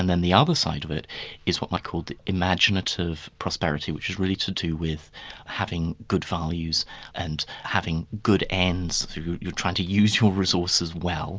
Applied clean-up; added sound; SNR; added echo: none; none; none; none.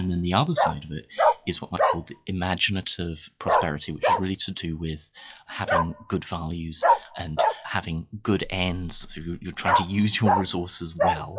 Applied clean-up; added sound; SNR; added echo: classical method log-MMSE.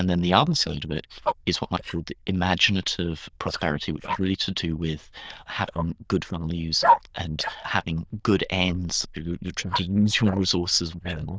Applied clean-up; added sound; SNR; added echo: neural diffusion model UNIVERSE++.